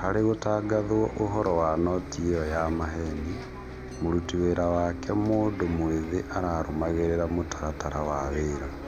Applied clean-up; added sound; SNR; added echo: none; Bus; 10 dB; none.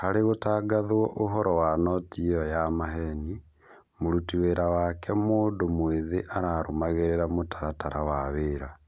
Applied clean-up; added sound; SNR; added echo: none; none; none; none.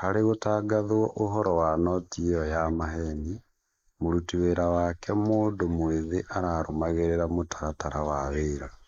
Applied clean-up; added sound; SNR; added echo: neural mask model Resemble Enhance denoiser.